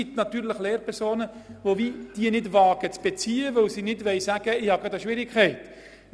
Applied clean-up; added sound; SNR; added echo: none; none; none; none.